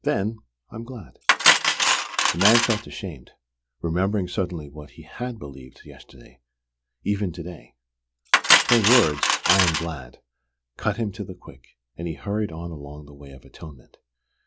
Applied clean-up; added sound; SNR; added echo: none; Cutlery, silverware; -4 dB; none.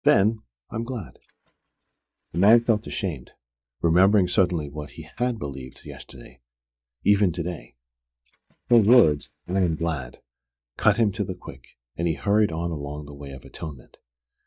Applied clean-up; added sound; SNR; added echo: neural mask model DeepFilterNet 3.